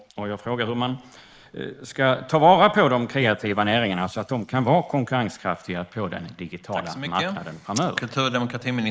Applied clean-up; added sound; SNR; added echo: neural mask model Resemble Enhance denoiser.